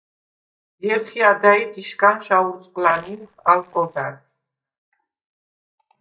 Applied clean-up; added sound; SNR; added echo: neural mask model DeepFilterNet 3.